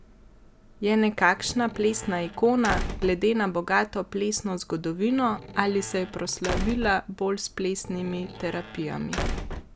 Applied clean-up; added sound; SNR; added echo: none; Squeak / Slam / Wood; 8 dB; none.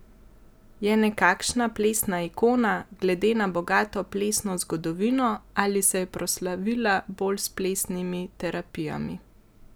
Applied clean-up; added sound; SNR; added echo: none; none; none; none.